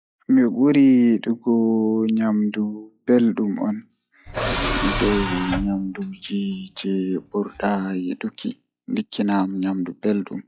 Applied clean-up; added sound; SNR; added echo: classical method log-MMSE.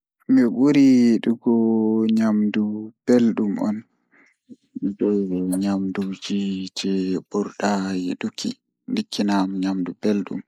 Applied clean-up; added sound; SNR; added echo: neural mask model Resemble Enhance denoiser.